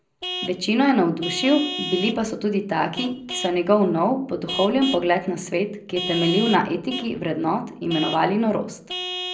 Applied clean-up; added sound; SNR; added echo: none; Vehicle horn, car horn, honking / Truck; 10 dB; reverberation time 0.5 s.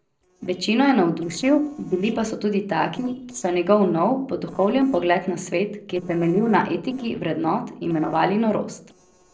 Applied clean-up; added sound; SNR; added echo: neural separator model SepFormer DNS4.